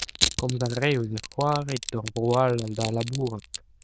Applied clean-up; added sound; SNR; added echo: neural diffusion model UNIVERSE++.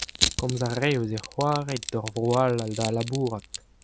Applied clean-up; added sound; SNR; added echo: none; Crushing; 7 dB; none.